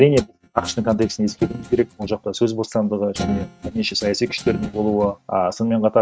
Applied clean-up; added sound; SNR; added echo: neural mask model RNNoise.